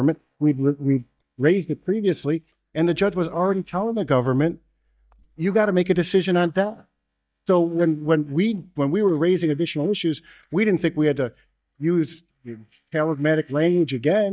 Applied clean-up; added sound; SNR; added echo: neural mask model DeepFilterNet 3.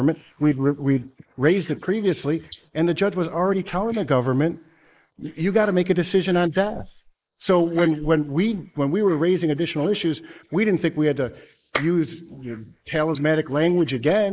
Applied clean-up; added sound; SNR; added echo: neural mask model Resemble Enhance denoiser.